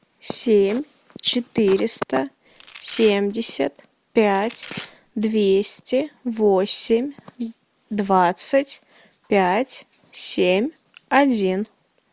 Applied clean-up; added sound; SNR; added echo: none; Domestic sounds, home sounds; 19 dB; none.